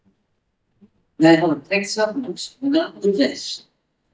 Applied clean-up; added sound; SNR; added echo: neural mask model DeepFilterNet 3.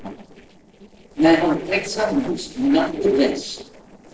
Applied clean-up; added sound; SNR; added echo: neural separator model SepFormer DNS4.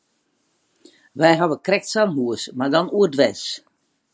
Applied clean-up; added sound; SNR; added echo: none; none; none; none.